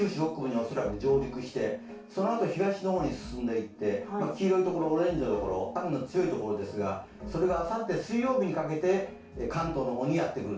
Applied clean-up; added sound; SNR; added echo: none; none; none; reverberation time 0.3 s.